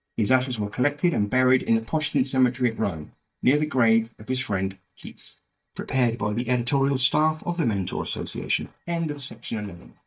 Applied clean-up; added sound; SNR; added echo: neural mask model DeepFilterNet 3.